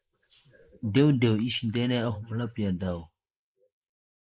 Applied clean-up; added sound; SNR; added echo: neural mask model Resemble Enhance denoiser.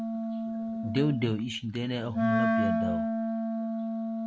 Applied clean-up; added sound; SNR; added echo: none; Wind instrument, woodwind instrument; -3 dB; none.